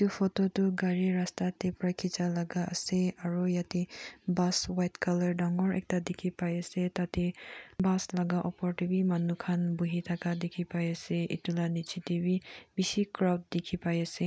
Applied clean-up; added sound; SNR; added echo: none; none; none; none.